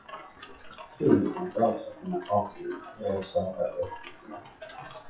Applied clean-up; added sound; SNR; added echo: classical method WPE with log-MMSE.